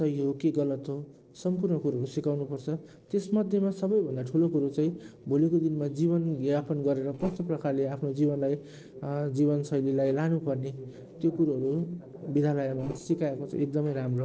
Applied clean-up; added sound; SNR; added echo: neural separator model SepFormer DNS4.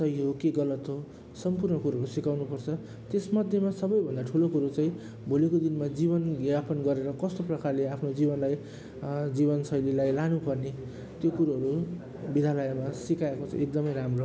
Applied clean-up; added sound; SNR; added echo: none; none; none; none.